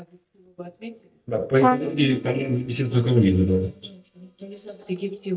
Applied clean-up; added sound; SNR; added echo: neural mask model DeepFilterNet 3.